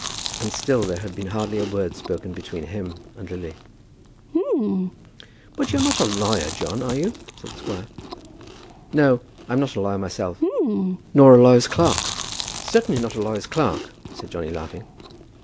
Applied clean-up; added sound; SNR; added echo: none; Chewing, mastication; 7 dB; none.